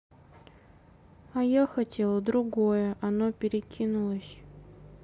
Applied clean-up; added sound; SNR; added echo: none; none; none; none.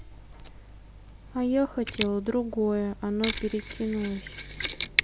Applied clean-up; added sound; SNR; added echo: none; Mechanisms; 6 dB; none.